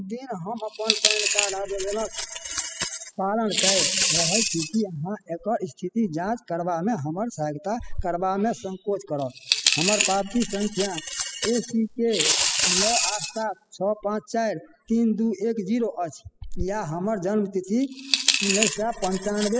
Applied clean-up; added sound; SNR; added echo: classical method spectral subtraction.